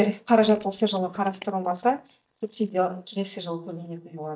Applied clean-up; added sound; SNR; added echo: neural mask model DeepFilterNet 3.